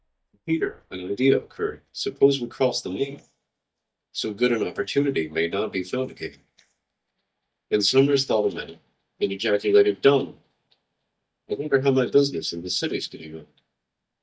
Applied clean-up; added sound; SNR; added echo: neural mask model DeepFilterNet 3.